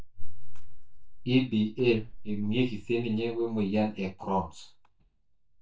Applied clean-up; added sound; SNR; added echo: neural mask model DeepFilterNet 3.